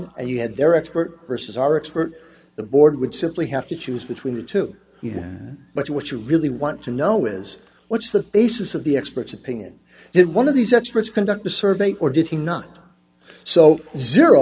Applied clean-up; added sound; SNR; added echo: none; none; none; none.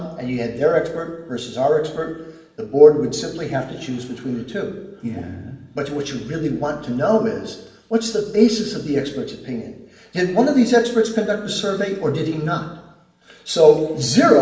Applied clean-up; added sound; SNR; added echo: none; none; none; reverberation time 0.9 s.